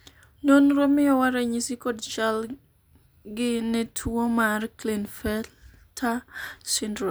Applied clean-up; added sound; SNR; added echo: none; none; none; none.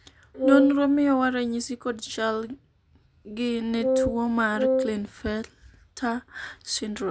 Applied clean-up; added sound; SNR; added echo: none; Wind instrument, woodwind instrument; 0 dB; none.